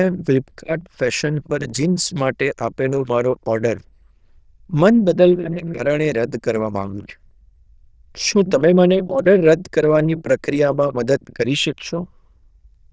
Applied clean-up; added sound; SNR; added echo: neural diffusion model UNIVERSE++.